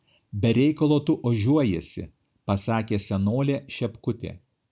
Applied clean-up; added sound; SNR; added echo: none; none; none; none.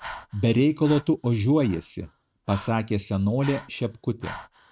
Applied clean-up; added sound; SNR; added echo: neural mask model RNNoise.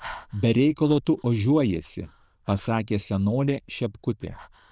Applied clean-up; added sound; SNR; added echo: neural diffusion model UNIVERSE++.